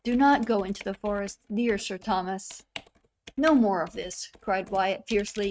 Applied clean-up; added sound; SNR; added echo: neural mask model RNNoise.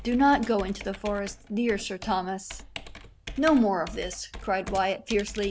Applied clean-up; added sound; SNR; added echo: none; Computer keyboard; 14 dB; none.